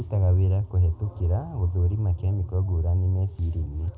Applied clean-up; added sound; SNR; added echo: none; none; none; none.